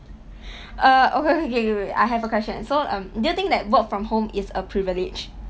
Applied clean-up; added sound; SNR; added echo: none; none; none; none.